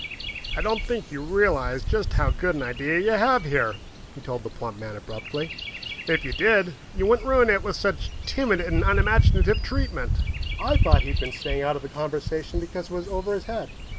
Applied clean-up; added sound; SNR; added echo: none; Bird vocalization, bird call, bird song; 1 dB; none.